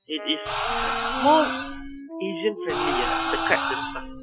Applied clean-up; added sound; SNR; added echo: classical method Wiener filter.